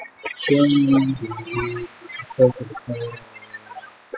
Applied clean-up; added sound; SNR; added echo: classical method spectral subtraction.